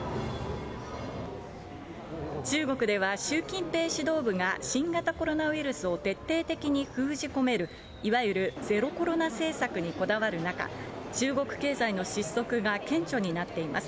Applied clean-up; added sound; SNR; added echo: none; none; none; none.